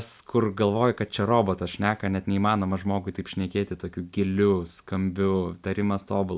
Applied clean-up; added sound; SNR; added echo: none; none; none; none.